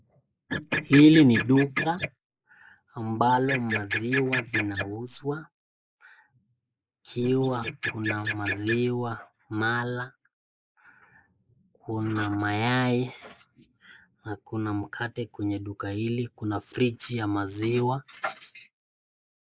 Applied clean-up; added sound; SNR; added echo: neural mask model Resemble Enhance denoiser.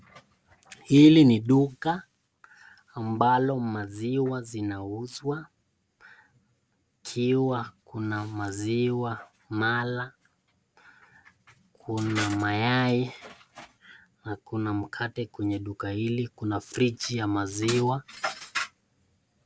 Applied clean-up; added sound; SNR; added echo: none; none; none; none.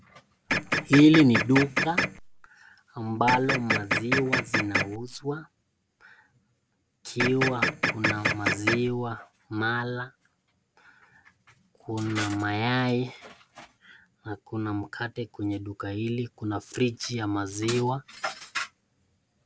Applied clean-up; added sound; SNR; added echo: none; Printer; -1 dB; none.